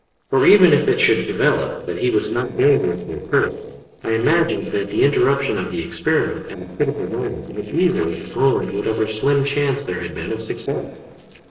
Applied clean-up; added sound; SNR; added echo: neural separator model SepFormer DNS4.